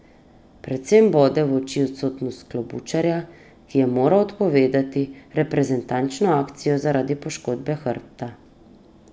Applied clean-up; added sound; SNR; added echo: none; none; none; none.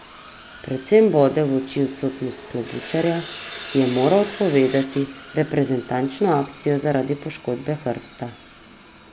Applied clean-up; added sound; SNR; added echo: none; Sawing; 16 dB; none.